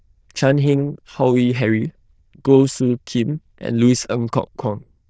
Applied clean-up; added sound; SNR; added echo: neural diffusion model UNIVERSE++.